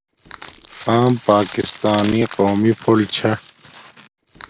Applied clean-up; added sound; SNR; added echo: none; Crushing; 15 dB; none.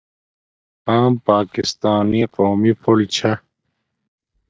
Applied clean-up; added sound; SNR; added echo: neural mask model DeepFilterNet 3.